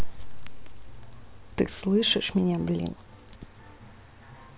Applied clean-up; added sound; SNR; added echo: none; none; none; none.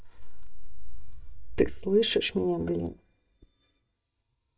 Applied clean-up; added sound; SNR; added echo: neural mask model DeepFilterNet 3.